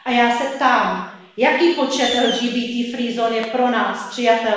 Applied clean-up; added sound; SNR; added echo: none; Fireworks; 13 dB; reverberation time 0.9 s.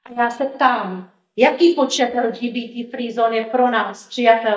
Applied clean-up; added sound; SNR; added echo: neural mask model DeepFilterNet 3.